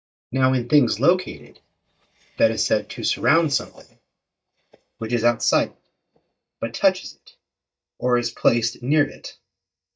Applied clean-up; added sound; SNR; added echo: neural mask model DeepFilterNet 3.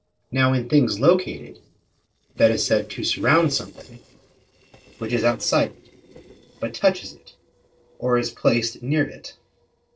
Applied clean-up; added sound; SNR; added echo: neural separator model SepFormer DNS4.